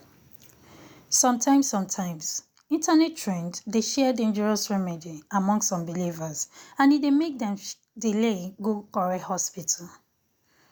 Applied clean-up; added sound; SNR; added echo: none; none; none; none.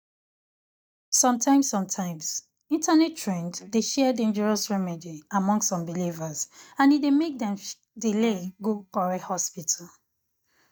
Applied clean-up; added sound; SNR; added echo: neural mask model DeepFilterNet 3.